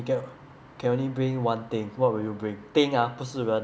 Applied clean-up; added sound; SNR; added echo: none; none; none; none.